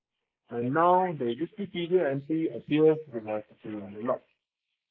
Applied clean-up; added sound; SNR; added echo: neural mask model Resemble Enhance denoiser.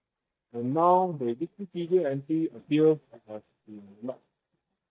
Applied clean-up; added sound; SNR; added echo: neural mask model DeepFilterNet 3.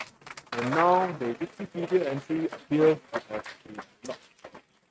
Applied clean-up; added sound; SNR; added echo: neural mask model RNNoise.